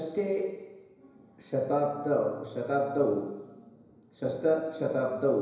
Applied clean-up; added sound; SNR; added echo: none; none; none; reverberation time 1.0 s.